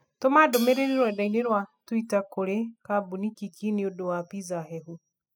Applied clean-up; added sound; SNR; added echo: classical method spectral subtraction.